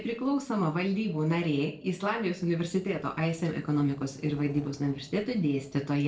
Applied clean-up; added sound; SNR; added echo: neural separator model SepFormer DNS4.